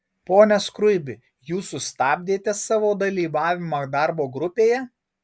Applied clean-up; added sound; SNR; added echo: none; none; none; none.